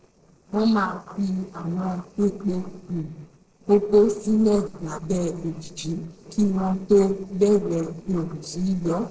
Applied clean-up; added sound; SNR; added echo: neural separator model SepFormer DNS4.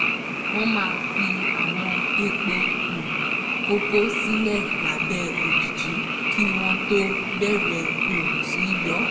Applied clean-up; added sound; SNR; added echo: none; Frog; -3 dB; reverberation time 0.8 s.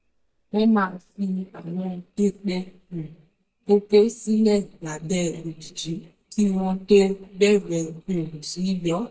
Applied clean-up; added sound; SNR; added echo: neural mask model DeepFilterNet 3.